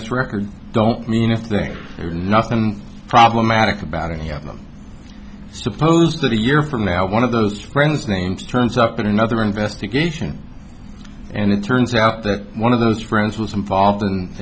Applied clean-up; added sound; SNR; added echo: none; none; none; none.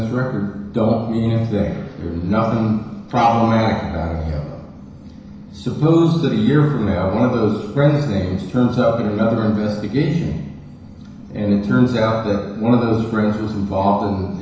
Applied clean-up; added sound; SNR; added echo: none; none; none; reverberation time 1.0 s.